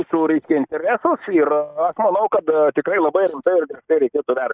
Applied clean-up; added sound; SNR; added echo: neural mask model DeepFilterNet 3.